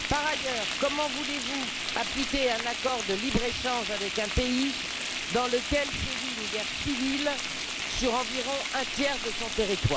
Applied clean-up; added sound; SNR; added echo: none; Frying (food); 2 dB; none.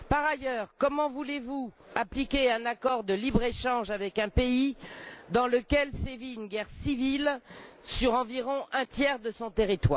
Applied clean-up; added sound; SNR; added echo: none; none; none; none.